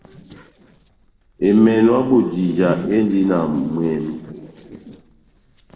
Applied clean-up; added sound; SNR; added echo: neural separator model SepFormer DNS4.